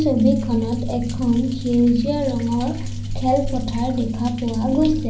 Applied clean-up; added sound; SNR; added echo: none; Thunder; 11 dB; reverberation time 0.5 s.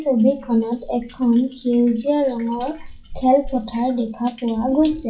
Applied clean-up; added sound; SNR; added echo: classical method WPE with log-MMSE.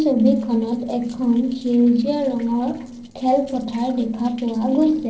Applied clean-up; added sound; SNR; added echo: neural separator model SepFormer DNS4.